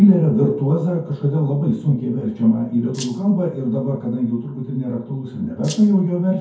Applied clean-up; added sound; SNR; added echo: none; Rattle (instrument); 19 dB; reverberation time 0.6 s.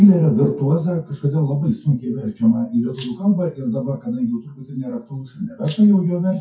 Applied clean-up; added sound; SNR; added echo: classical method WPE with log-MMSE.